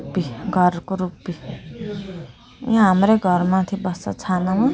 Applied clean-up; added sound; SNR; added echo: none; none; none; none.